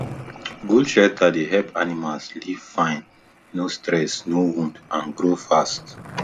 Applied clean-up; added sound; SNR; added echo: none; Skateboard; 20 dB; none.